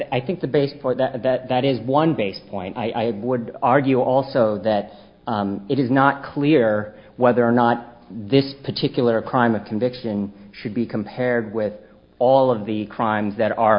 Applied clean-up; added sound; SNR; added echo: none; none; none; none.